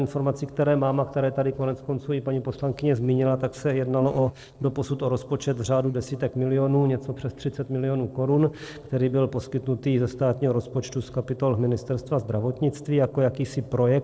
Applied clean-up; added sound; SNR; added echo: neural separator model SepFormer DNS4.